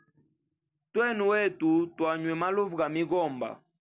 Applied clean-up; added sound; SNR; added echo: none; none; none; none.